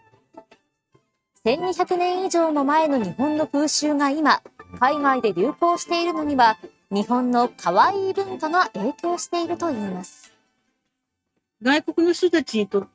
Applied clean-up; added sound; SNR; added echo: neural mask model RNNoise.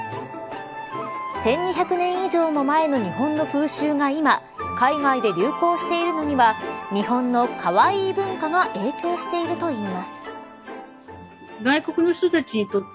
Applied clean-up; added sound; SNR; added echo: none; none; none; none.